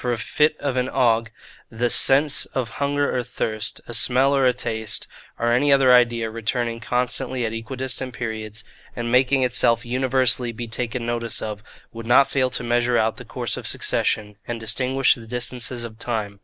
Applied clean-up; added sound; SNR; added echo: none; none; none; none.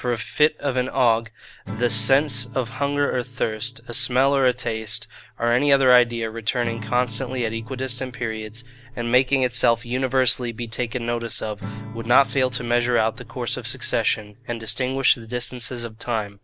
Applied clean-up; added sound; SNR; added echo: none; Acoustic guitar / Strum; 16 dB; none.